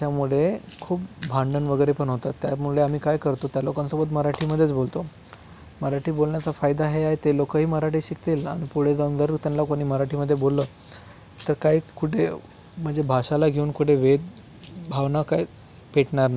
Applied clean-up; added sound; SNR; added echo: none; none; none; none.